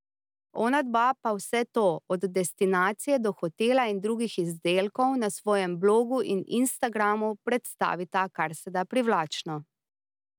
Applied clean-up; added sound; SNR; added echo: none; none; none; none.